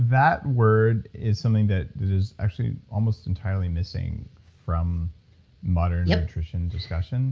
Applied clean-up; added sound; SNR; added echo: none; none; none; none.